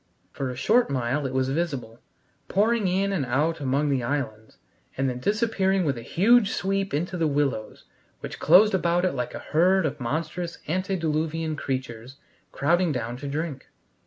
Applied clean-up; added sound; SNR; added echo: none; none; none; none.